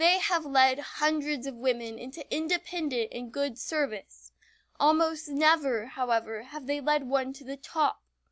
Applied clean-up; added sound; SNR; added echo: none; none; none; none.